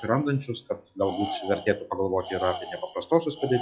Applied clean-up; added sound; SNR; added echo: classical method log-MMSE.